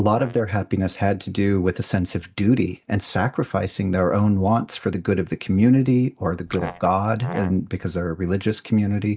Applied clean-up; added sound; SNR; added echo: neural mask model DeepFilterNet 3.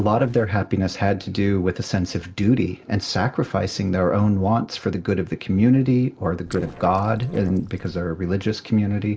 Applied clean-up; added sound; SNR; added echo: neural separator model SepFormer DNS4.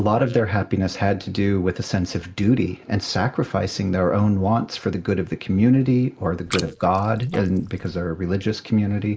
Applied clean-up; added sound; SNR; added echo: neural mask model Resemble Enhance denoiser.